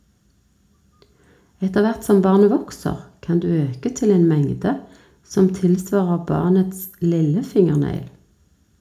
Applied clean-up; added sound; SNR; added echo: none; none; none; reverberation time 0.4 s.